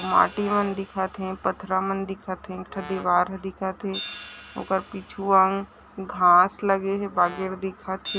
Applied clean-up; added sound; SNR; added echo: none; Hi-hat + Brass instrument; 17 dB; none.